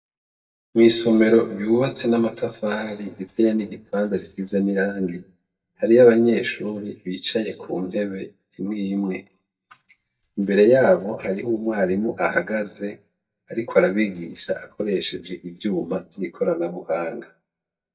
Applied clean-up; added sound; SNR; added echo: neural mask model DeepFilterNet 3.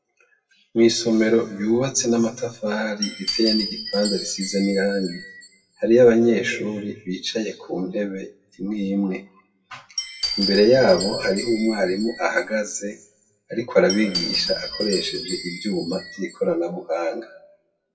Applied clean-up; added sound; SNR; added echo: classical method WPE with log-MMSE.